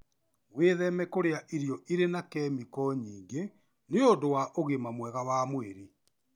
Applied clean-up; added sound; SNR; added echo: none; none; none; none.